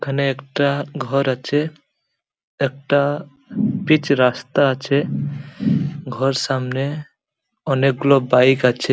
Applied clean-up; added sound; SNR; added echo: none; none; none; none.